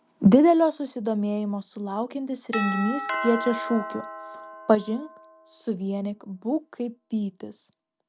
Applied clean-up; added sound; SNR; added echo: none; Doorbell; 11 dB; none.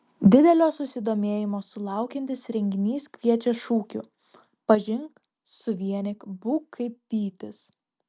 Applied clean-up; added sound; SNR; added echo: none; none; none; none.